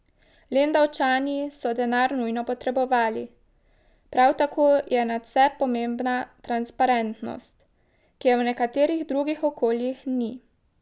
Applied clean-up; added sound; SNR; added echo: none; none; none; none.